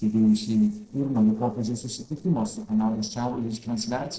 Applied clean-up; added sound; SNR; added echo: neural separator model SepFormer DNS4.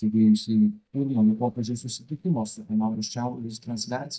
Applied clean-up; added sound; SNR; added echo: neural mask model DeepFilterNet 3.